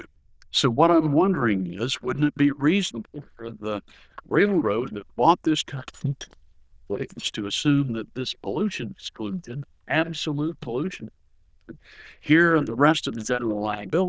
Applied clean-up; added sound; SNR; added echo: neural diffusion model UNIVERSE++.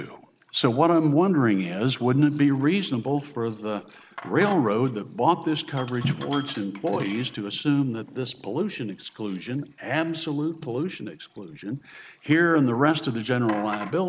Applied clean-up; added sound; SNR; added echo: none; Sink (filling or washing); 20 dB; none.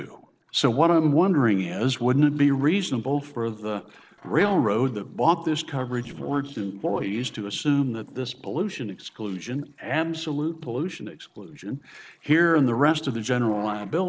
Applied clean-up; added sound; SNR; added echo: neural separator model SepFormer DNS4.